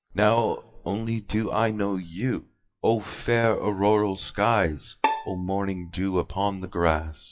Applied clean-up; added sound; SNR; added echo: classical method WPE with log-MMSE.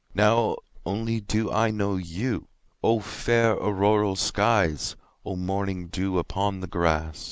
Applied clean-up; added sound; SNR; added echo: none; none; none; none.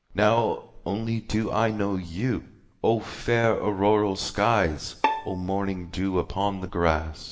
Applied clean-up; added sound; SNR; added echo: none; Bowed string instrument; 8 dB; reverberation time 0.7 s.